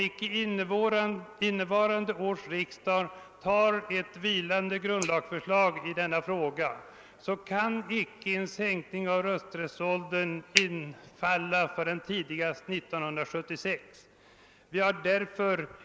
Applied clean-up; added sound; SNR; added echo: neural mask model Resemble Enhance denoiser.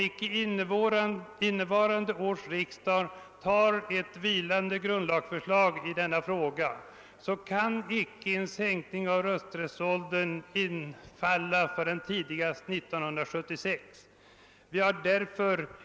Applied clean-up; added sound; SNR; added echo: none; none; none; none.